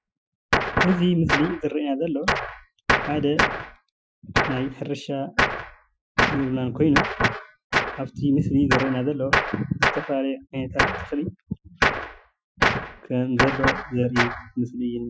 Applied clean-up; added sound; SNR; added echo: classical method Wiener filter.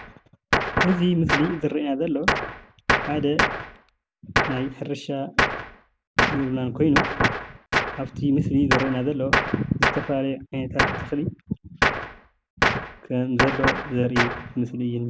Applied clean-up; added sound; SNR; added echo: none; Gunshot, gunfire; 0 dB; none.